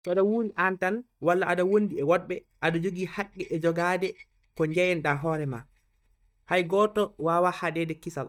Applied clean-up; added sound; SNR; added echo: neural mask model DeepFilterNet 3.